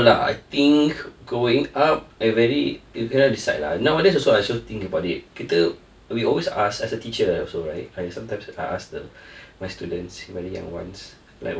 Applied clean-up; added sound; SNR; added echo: none; none; none; none.